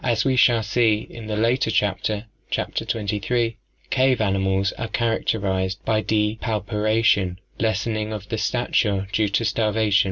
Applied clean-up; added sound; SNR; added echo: none; none; none; none.